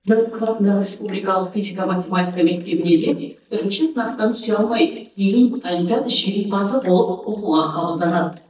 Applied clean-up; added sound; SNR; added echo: neural mask model DeepFilterNet 3.